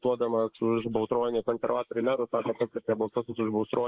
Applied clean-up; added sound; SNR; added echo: neural mask model Resemble Enhance denoiser.